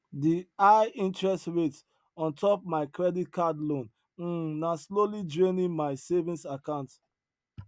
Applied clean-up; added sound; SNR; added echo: none; none; none; none.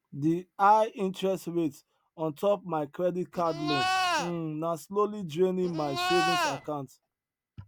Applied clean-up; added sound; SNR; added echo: none; Livestock, farm animals, working animals; 0 dB; none.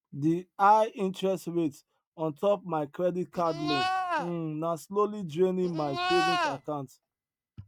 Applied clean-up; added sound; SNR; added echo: neural mask model RNNoise.